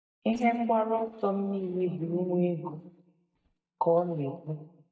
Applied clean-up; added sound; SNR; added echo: neural mask model DeepFilterNet 3.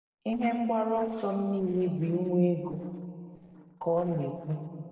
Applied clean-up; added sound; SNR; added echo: neural separator model SepFormer DNS4.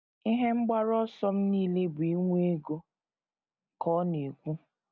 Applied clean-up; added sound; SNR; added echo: none; none; none; none.